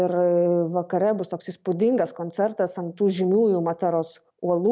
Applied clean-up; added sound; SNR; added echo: none; none; none; none.